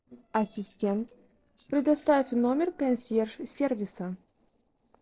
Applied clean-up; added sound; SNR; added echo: neural separator model SepFormer DNS4.